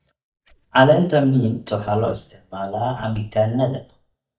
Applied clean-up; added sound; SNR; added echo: neural mask model DeepFilterNet 3.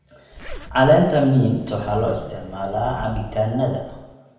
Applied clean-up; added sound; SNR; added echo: none; Zipper (clothing); 15 dB; reverberation time 0.9 s.